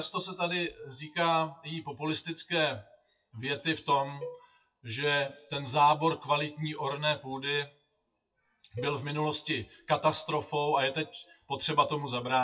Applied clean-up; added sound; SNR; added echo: classical method WPE with log-MMSE.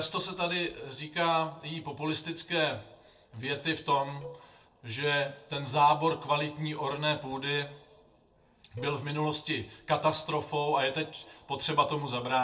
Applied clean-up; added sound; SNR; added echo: neural separator model SepFormer DNS4.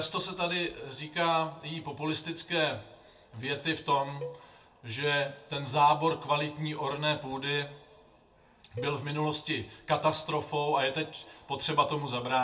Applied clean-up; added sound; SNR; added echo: none; Cowbell; 17 dB; reverberation time 0.2 s.